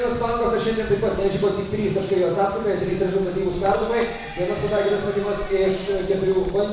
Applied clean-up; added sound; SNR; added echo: none; Waves, surf; 16 dB; reverberation time 1.0 s.